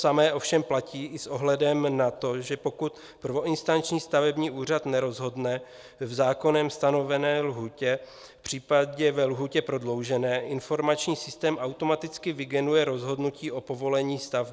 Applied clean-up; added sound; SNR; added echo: none; none; none; none.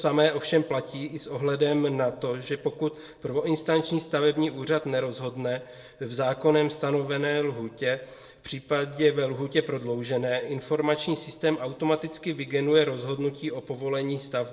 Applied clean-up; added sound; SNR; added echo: none; none; none; reverberation time 1.0 s.